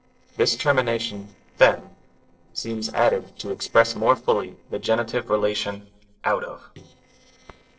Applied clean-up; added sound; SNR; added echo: neural separator model SepFormer DNS4.